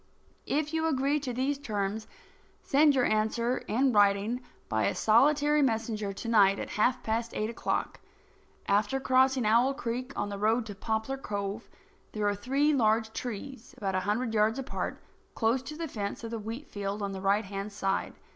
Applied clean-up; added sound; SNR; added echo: none; none; none; none.